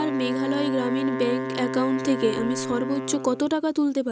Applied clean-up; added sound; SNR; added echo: none; Wind instrument, woodwind instrument; 6 dB; none.